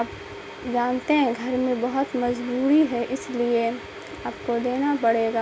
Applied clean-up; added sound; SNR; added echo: none; none; none; none.